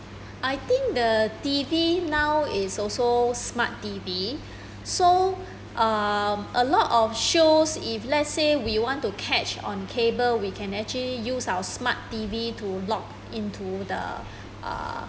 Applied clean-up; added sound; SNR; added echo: none; none; none; none.